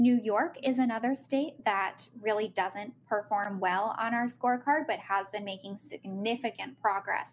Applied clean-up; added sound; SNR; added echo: none; none; none; none.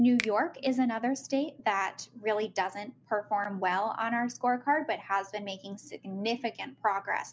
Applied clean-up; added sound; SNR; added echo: none; Finger snapping; 14 dB; none.